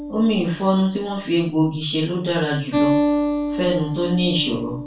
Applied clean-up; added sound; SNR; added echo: none; Acoustic guitar; 4 dB; reverberation time 0.3 s.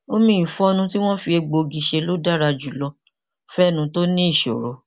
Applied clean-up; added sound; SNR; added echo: none; none; none; none.